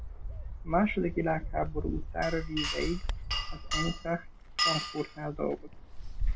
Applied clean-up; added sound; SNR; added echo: none; Bird + Glass; 0 dB; none.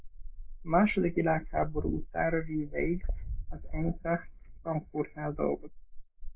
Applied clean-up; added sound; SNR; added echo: neural mask model Resemble Enhance denoiser.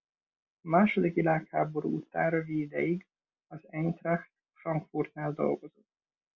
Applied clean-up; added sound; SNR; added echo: none; none; none; none.